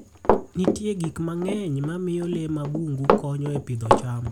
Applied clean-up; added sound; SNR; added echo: none; Run; -1 dB; none.